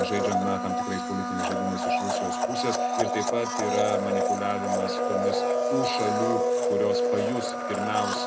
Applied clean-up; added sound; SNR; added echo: none; Domestic sounds, home sounds; -4 dB; reverberation time 0.2 s.